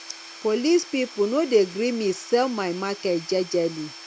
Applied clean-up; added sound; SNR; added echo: none; Tools / Domestic sounds, home sounds; 18 dB; none.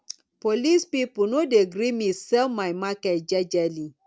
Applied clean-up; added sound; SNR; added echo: none; none; none; none.